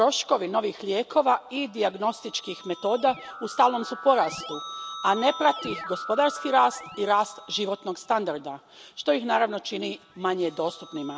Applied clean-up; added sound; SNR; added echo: none; Keyboard (musical); 15 dB; none.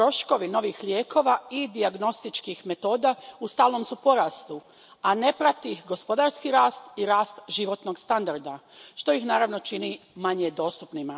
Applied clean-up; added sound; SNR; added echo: none; none; none; none.